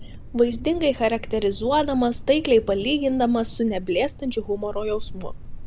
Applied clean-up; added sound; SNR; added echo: none; Thunder; 11 dB; none.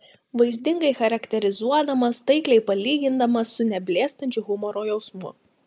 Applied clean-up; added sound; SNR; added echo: none; none; none; none.